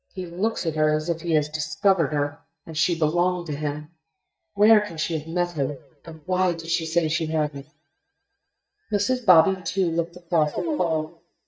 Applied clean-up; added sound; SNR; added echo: neural mask model DeepFilterNet 3.